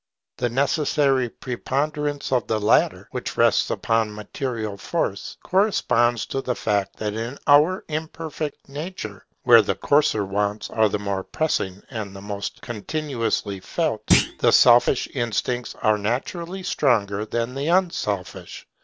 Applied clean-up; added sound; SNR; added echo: none; Thump, thud; 0 dB; none.